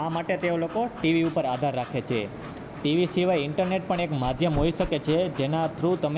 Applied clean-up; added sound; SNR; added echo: none; Dog / Breathing; 16 dB; none.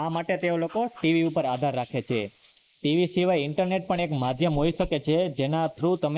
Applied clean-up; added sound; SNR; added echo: neural mask model Resemble Enhance denoiser.